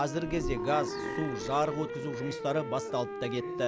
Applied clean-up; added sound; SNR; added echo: none; Burping, eructation + Wind instrument, woodwind instrument; 4 dB; none.